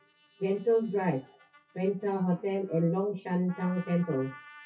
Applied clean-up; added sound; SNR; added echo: classical method WPE with log-MMSE.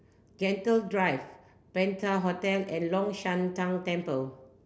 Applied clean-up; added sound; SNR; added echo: none; none; none; none.